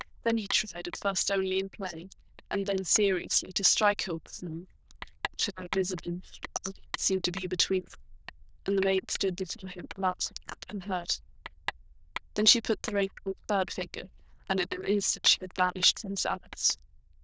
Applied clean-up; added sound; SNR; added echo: neural diffusion model UNIVERSE++.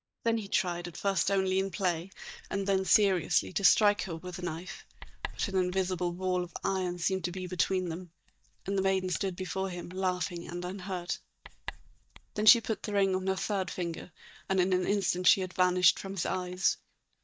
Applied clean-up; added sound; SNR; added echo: neural mask model DeepFilterNet 3.